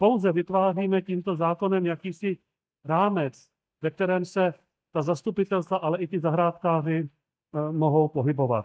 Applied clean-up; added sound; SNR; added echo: neural mask model DeepFilterNet 3.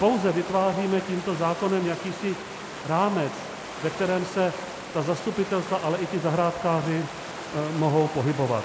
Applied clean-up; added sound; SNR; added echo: none; Water; 11 dB; none.